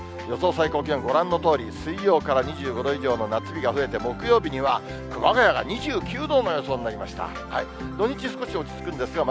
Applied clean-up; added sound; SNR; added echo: none; none; none; none.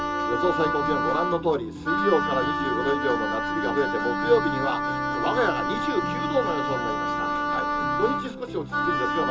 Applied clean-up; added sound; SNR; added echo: none; Wind instrument, woodwind instrument; 0 dB; reverberation time 0.2 s.